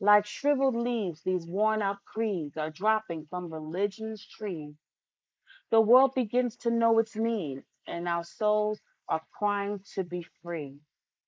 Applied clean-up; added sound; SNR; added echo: neural mask model Resemble Enhance denoiser.